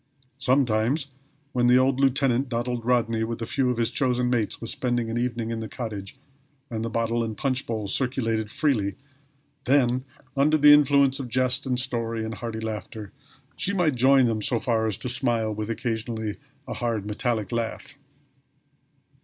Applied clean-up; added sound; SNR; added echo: none; none; none; none.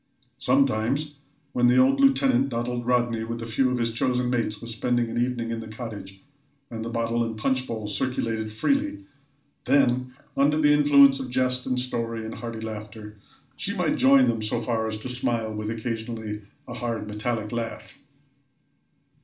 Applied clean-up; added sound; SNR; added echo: none; none; none; reverberation time 0.4 s.